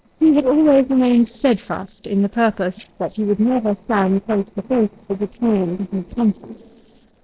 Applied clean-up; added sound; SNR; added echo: neural separator model SepFormer DNS4.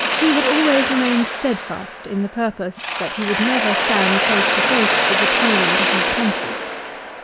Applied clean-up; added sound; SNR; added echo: none; Mechanisms; -2 dB; none.